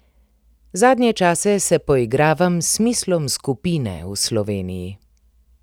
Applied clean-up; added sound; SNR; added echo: none; none; none; none.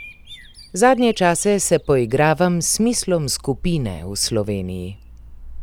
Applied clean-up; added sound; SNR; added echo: none; Bird vocalization, bird call, bird song; 17 dB; none.